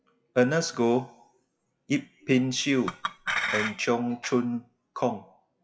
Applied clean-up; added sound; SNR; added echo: classical method WPE with log-MMSE.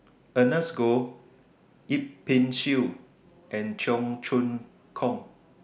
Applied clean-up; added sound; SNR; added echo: none; none; none; none.